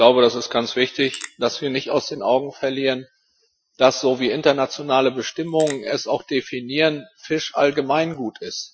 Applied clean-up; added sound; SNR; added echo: classical method Wiener filter.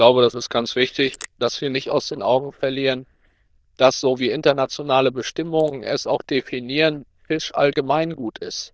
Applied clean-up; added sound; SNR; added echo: neural diffusion model UNIVERSE++.